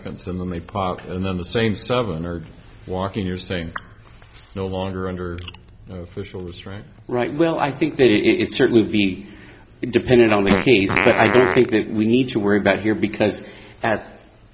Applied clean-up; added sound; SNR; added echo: none; Fart; 3 dB; none.